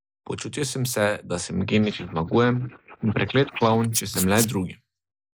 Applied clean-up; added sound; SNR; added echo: neural mask model Resemble Enhance denoiser.